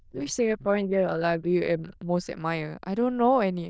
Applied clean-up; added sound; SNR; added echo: neural diffusion model UNIVERSE++.